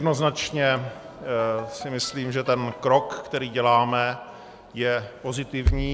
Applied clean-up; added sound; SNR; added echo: none; Bowed string instrument; 16 dB; none.